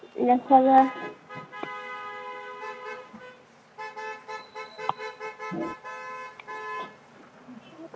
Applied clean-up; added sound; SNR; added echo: none; Motor vehicle (road); 11 dB; none.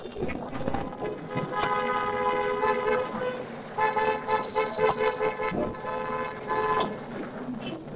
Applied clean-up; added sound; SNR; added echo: neural separator model SepFormer DNS4.